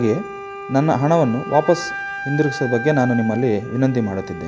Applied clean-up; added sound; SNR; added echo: none; Wind instrument, woodwind instrument; 11 dB; none.